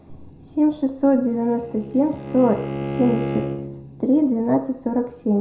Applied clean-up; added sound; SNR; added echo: none; Bowed string instrument; 10 dB; reverberation time 0.4 s.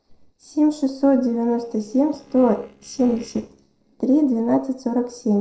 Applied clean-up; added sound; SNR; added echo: neural separator model SepFormer DNS4.